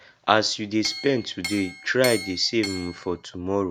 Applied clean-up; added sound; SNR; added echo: none; Chink, clink; 10 dB; none.